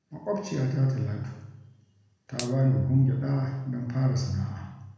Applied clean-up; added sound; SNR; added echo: none; Finger snapping; 17 dB; reverberation time 1.0 s.